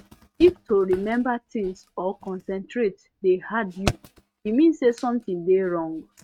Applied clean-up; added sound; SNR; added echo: neural mask model RNNoise.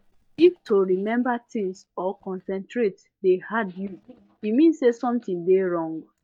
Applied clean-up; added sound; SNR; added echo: neural mask model DeepFilterNet 3.